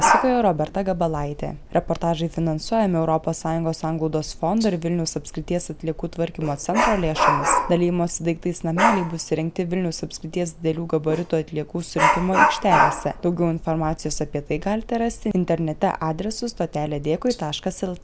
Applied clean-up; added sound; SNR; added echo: none; Dog; 3 dB; none.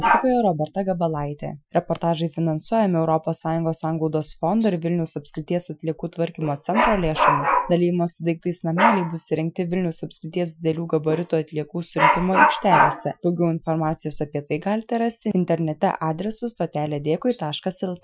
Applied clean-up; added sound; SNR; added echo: classical method Wiener filter.